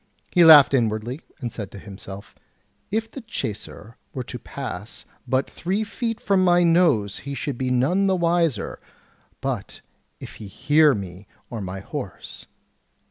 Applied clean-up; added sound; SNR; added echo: none; none; none; none.